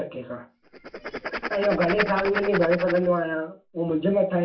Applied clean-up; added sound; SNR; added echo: none; Writing; 7 dB; reverberation time 0.2 s.